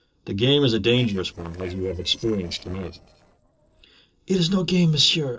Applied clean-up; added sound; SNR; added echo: neural separator model SepFormer DNS4.